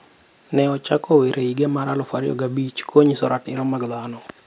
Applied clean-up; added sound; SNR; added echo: none; none; none; none.